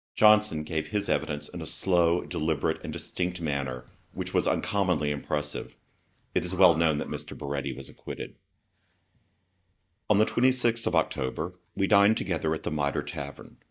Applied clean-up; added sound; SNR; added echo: neural mask model DeepFilterNet 3.